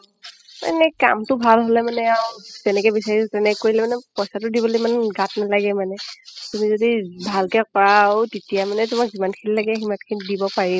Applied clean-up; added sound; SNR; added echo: classical method spectral subtraction.